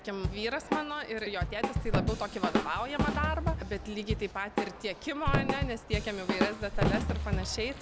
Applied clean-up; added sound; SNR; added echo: none; Thump, thud + Drum / Drum kit; -3 dB; none.